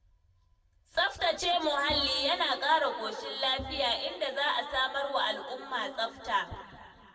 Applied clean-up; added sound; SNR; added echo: none; Bowed string instrument; 18 dB; reverberation time 1.9 s.